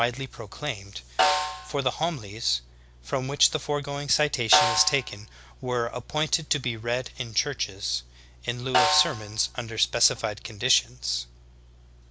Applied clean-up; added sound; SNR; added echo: none; Snare drum; 2 dB; none.